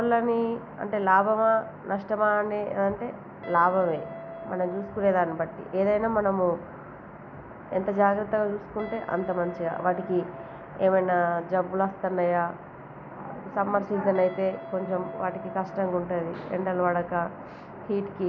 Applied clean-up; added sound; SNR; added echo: none; Guitar; 19 dB; none.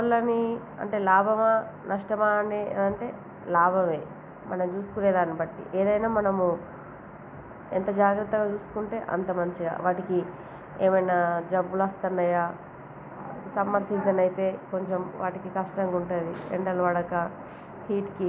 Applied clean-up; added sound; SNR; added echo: none; none; none; none.